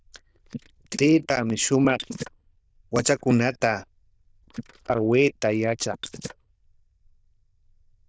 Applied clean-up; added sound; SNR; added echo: neural diffusion model UNIVERSE++.